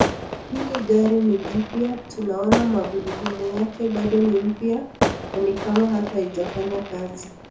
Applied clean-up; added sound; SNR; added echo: none; Fireworks; 6 dB; reverberation time 0.6 s.